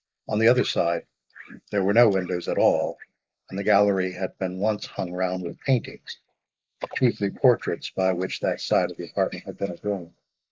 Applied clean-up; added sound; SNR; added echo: neural mask model Resemble Enhance denoiser.